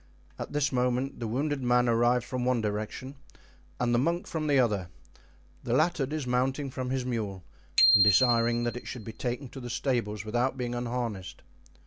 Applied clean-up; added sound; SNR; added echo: none; Bicycle bell; 2 dB; none.